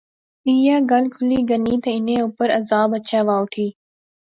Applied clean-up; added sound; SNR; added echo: none; none; none; none.